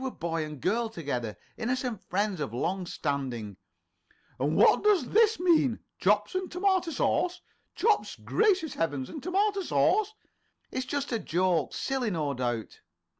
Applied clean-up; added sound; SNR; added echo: none; none; none; none.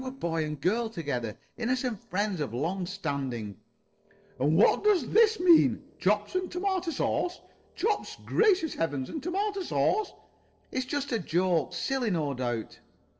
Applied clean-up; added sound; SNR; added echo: neural separator model SepFormer DNS4.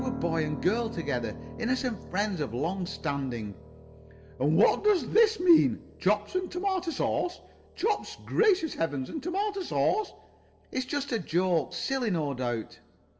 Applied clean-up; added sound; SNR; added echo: none; Piano; 15 dB; reverberation time 0.8 s.